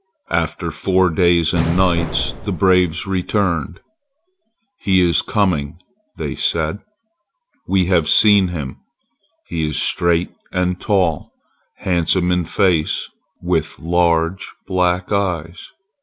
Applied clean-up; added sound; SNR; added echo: none; Explosion; 8 dB; none.